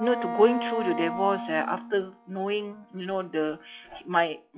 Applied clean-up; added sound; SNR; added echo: classical method log-MMSE.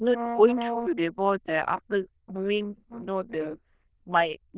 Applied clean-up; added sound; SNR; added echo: neural diffusion model UNIVERSE++.